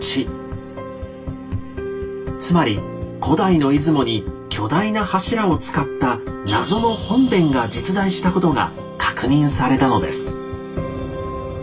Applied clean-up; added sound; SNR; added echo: none; none; none; reverberation time 0.2 s.